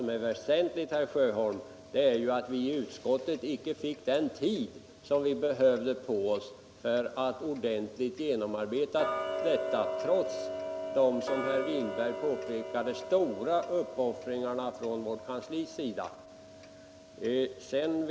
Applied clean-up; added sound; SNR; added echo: none; Tick-tock; 10 dB; none.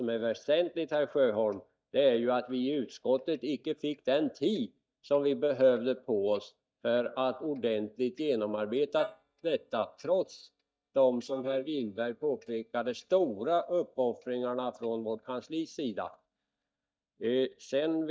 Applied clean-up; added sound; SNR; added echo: neural mask model DeepFilterNet 3.